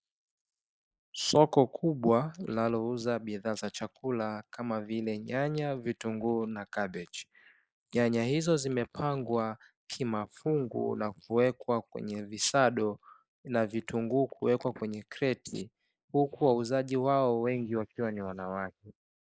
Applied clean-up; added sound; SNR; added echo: neural mask model Resemble Enhance denoiser.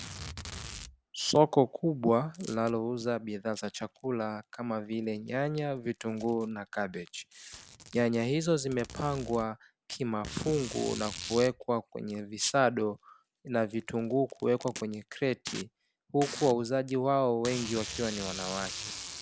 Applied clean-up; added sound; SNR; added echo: none; Packing tape, duct tape; 14 dB; none.